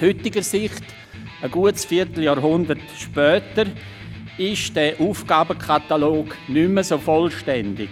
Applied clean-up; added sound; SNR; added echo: none; Electric guitar; 16 dB; none.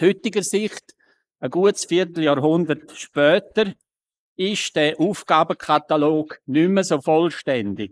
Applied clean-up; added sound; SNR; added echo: neural mask model Resemble Enhance denoiser.